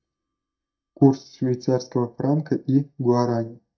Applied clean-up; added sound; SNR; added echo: neural mask model DeepFilterNet 3.